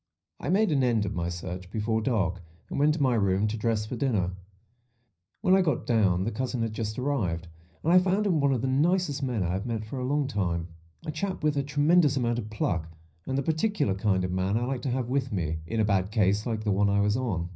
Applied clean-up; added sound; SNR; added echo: none; none; none; reverberation time 0.4 s.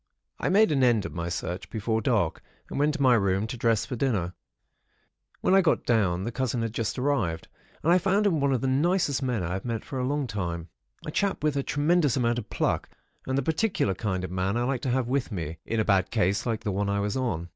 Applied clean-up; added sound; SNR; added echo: none; none; none; none.